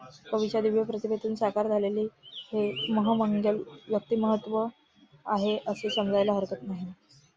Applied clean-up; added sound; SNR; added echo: none; Bird; 12 dB; none.